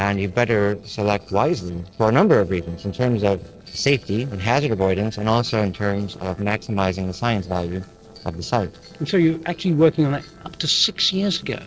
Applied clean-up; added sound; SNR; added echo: neural separator model SepFormer DNS4.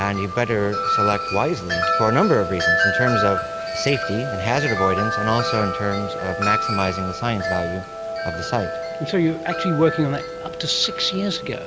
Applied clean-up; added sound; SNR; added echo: none; Wind chime; 2 dB; none.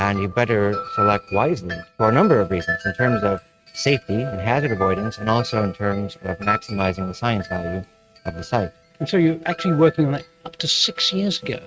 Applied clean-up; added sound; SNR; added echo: neural mask model RNNoise.